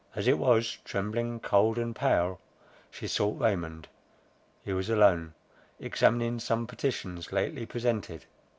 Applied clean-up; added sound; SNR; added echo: none; none; none; none.